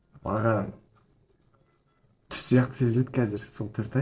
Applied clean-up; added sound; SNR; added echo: neural separator model SepFormer DNS4.